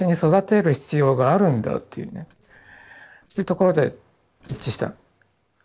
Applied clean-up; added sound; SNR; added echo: neural separator model SepFormer DNS4.